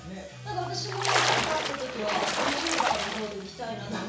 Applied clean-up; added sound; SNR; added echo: none; Splash, splatter; -3 dB; reverberation time 0.6 s.